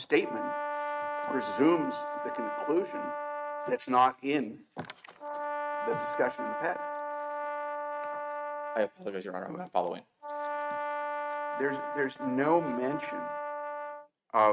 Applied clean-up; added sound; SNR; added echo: neural mask model RNNoise.